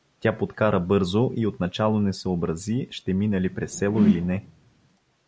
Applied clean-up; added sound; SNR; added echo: none; Whoosh, swoosh, swish; 2 dB; none.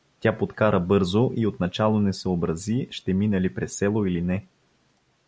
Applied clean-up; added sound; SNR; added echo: none; none; none; none.